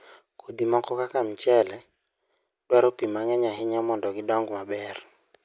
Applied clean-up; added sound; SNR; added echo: none; none; none; none.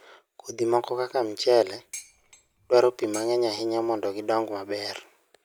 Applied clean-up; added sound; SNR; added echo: none; Dishes, pots, and pans; 19 dB; none.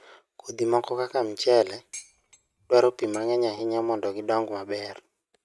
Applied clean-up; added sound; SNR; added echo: neural mask model RNNoise.